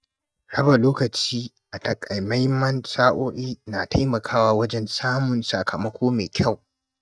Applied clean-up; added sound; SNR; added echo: neural mask model DeepFilterNet 3.